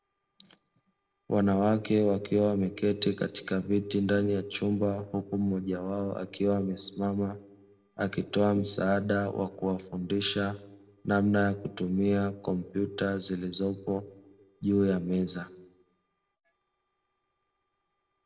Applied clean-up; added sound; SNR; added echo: neural separator model SepFormer DNS4.